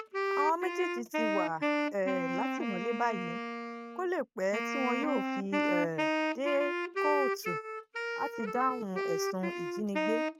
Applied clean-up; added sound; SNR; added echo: neural mask model RNNoise.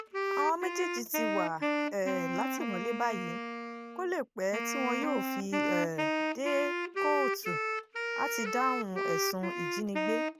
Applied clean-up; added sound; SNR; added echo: none; Wind instrument, woodwind instrument; -1 dB; none.